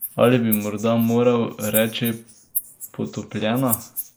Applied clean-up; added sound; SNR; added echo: neural mask model Resemble Enhance denoiser.